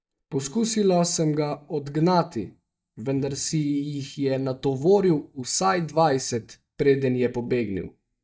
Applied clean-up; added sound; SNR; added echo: neural mask model DeepFilterNet 3.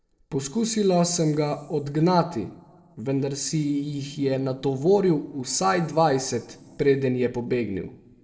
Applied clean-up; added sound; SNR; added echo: neural separator model SepFormer DNS4.